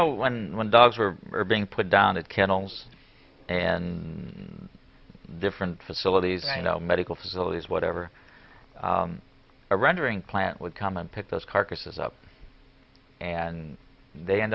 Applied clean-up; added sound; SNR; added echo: none; none; none; none.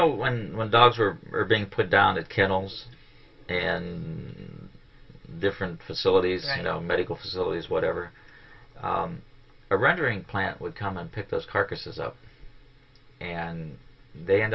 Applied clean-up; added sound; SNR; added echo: none; none; none; reverberation time 0.1 s.